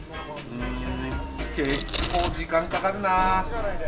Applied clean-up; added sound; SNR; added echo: none; Domestic sounds, home sounds; 7 dB; reverberation time 0.5 s.